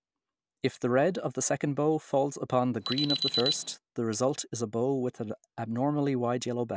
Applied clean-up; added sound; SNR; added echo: none; Alarm; 5 dB; none.